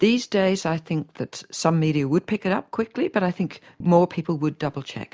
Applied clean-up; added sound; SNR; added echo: none; none; none; none.